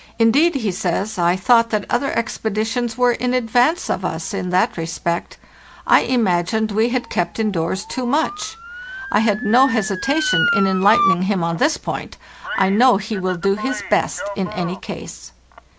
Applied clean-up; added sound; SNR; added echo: none; Motor vehicle (road) / Siren; 10 dB; none.